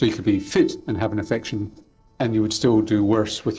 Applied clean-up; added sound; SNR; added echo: neural separator model SepFormer DNS4.